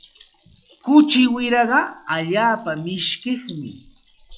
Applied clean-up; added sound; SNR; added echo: classical method log-MMSE.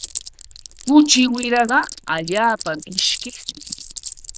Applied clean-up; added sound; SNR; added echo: neural diffusion model UNIVERSE++.